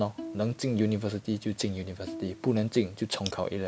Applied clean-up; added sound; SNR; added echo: none; Bowed string instrument; 15 dB; none.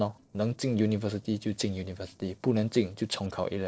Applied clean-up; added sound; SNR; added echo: neural separator model SepFormer DNS4.